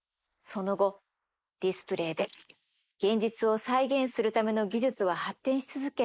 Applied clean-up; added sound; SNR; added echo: neural mask model Resemble Enhance denoiser.